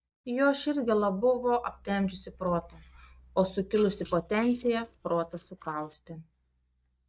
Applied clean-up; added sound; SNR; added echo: neural mask model DeepFilterNet 3.